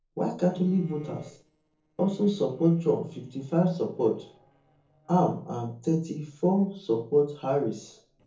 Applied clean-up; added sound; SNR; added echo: neural separator model SepFormer DNS4.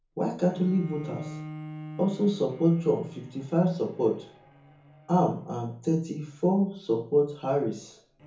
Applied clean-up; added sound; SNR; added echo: none; Bowed string instrument; 17 dB; reverberation time 0.6 s.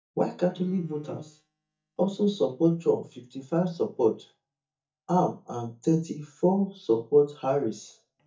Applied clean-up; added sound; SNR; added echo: neural mask model DeepFilterNet 3.